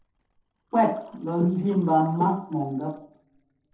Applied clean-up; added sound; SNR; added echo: neural separator model SepFormer DNS4.